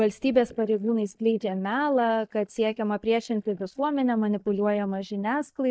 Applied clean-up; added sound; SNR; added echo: neural mask model DeepFilterNet 3.